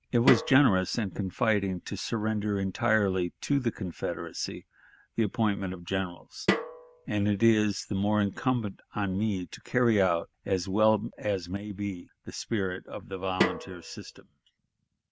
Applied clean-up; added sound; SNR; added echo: none; Snare drum; 5 dB; none.